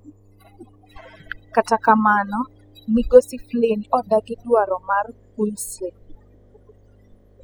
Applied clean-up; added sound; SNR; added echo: classical method spectral subtraction.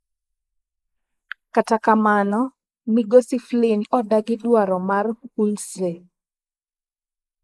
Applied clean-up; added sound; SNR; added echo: neural mask model Resemble Enhance denoiser.